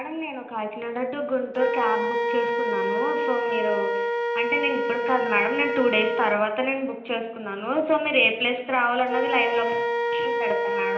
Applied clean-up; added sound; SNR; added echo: none; Wind instrument, woodwind instrument; 1 dB; reverberation time 0.8 s.